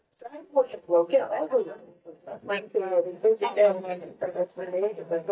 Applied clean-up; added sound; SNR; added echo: neural mask model DeepFilterNet 3.